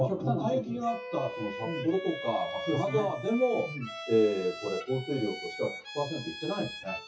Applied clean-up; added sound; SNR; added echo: classical method WPE with log-MMSE.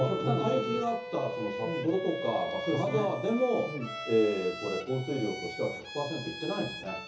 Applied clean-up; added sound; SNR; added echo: none; Bowed string instrument; 7 dB; reverberation time 0.7 s.